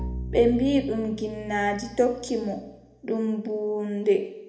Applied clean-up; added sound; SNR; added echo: none; Bowed string instrument; 13 dB; reverberation time 0.8 s.